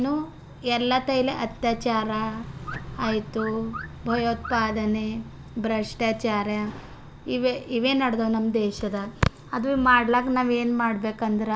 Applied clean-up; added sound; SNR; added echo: none; Alarm / Car; 14 dB; none.